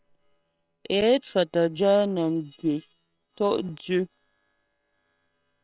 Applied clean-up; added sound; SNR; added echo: neural separator model SepFormer WHAM!.